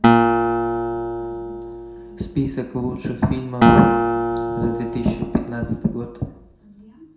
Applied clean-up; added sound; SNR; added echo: none; Acoustic guitar; -3 dB; reverberation time 0.6 s.